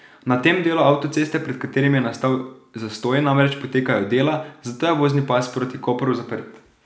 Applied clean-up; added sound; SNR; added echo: none; none; none; none.